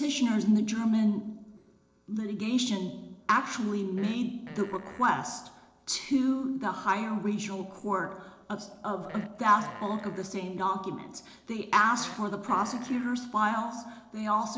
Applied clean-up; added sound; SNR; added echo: neural separator model SepFormer DNS4.